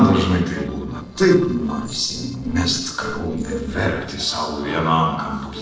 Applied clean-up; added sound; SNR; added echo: neural separator model SepFormer DNS4.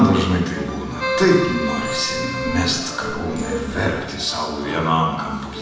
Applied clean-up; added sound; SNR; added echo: none; Keyboard (musical); 7 dB; reverberation time 1.0 s.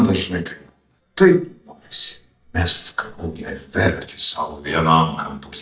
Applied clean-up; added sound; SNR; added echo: neural mask model DeepFilterNet 3.